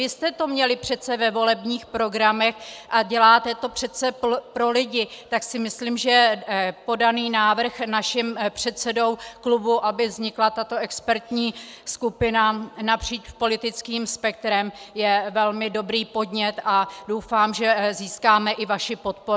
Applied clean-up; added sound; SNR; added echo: none; none; none; none.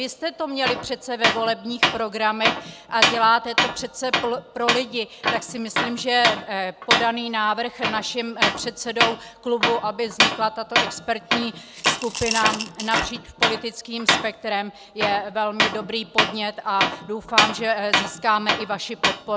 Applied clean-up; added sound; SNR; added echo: none; Tools + Coin (dropping) / Glass; 0 dB; none.